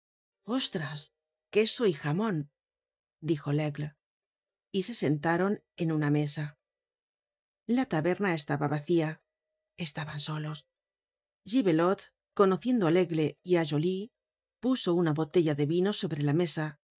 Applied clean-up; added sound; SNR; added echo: neural mask model DeepFilterNet 3.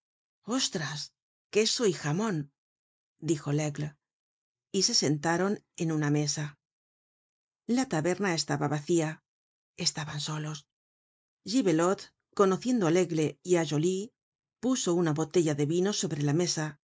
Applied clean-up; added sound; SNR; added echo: neural mask model Resemble Enhance denoiser.